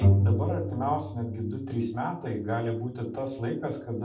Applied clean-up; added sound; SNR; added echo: none; Bowed string instrument; -2 dB; reverberation time 0.4 s.